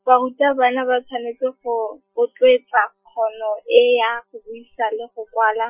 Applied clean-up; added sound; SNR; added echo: classical method Wiener filter.